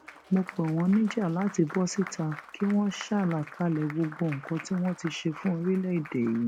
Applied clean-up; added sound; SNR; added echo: none; Applause; 17 dB; none.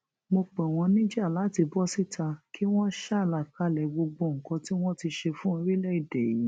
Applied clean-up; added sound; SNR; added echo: none; none; none; none.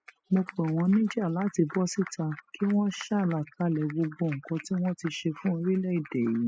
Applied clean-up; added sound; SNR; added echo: classical method spectral subtraction.